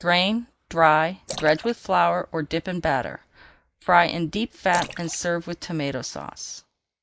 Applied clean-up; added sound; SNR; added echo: neural mask model Resemble Enhance denoiser.